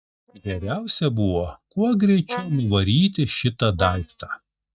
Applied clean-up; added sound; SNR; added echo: neural mask model DeepFilterNet 3.